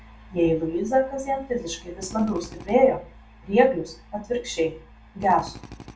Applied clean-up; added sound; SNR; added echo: none; Drill; 17 dB; reverberation time 0.2 s.